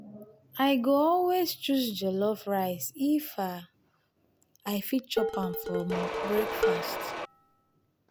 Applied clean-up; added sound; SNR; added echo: none; Dishes, pots, and pans + Mechanisms; 2 dB; none.